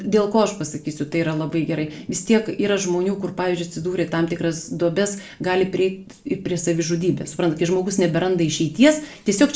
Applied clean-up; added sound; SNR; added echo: neural separator model SepFormer DNS4.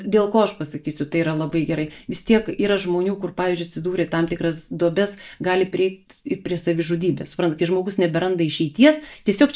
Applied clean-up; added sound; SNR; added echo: neural mask model DeepFilterNet 3.